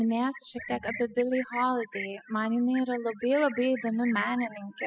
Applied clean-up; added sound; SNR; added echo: classical method spectral subtraction.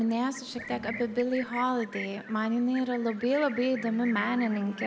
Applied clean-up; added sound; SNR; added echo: none; Sink (filling or washing) / Water + Livestock, farm animals, working animals; 13 dB; none.